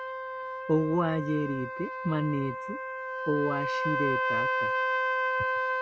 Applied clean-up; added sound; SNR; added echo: none; Trumpet; -1 dB; none.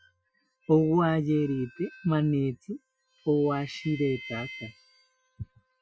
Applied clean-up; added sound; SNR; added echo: classical method Wiener filter.